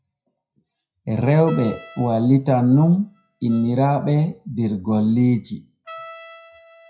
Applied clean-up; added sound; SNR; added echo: classical method WPE with log-MMSE.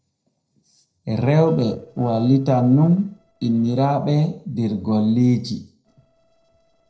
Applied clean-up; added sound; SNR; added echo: neural separator model SepFormer DNS4.